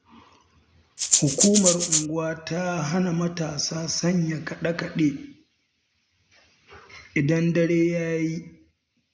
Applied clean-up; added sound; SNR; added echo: none; Rattle (instrument); -4 dB; none.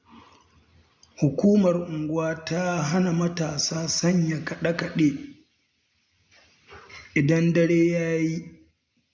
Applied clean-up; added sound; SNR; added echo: none; none; none; none.